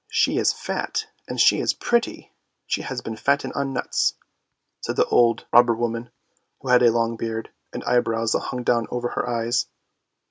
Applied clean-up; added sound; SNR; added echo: none; none; none; none.